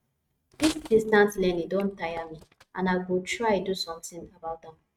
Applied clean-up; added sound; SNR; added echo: neural mask model RNNoise.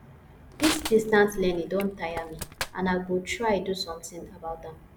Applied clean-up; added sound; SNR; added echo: none; Crushing; 9 dB; none.